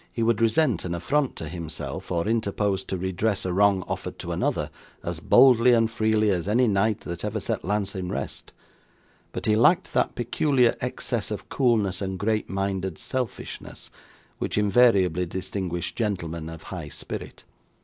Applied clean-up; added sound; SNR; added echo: none; none; none; none.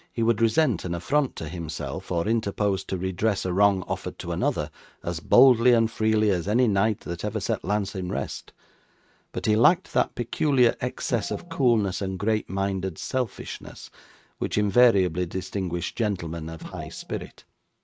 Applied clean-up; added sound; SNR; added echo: neural mask model RNNoise.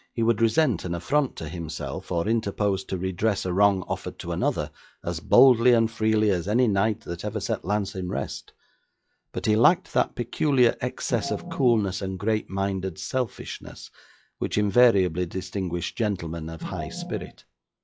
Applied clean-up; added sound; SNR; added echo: classical method log-MMSE.